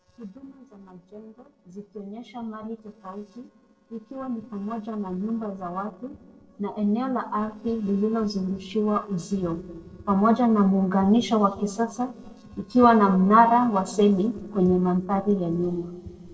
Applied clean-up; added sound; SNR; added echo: neural separator model SepFormer DNS4.